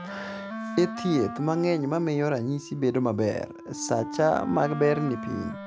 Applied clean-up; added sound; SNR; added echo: none; Wind instrument, woodwind instrument; 10 dB; none.